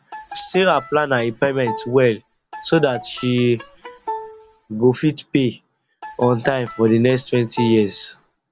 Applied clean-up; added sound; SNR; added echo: none; Bowed string instrument; 14 dB; none.